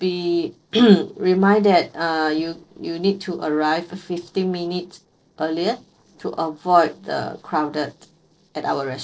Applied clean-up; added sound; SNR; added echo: neural separator model SepFormer DNS4.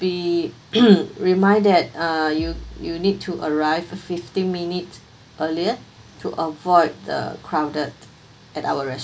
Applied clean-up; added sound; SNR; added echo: none; Bass drum; 17 dB; none.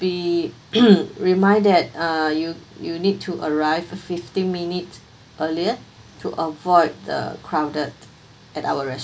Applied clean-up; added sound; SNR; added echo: none; none; none; none.